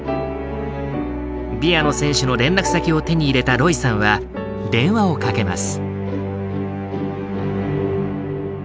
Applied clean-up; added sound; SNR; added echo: none; none; none; none.